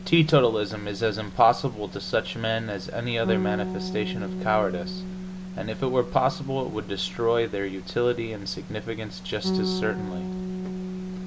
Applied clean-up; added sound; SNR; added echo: none; Bass guitar; 7 dB; none.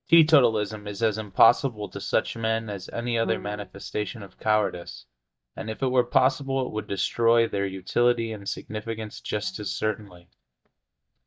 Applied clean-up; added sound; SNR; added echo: neural mask model DeepFilterNet 3.